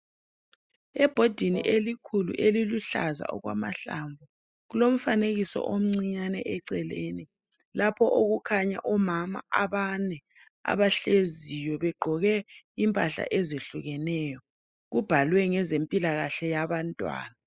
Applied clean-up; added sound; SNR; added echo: classical method spectral subtraction.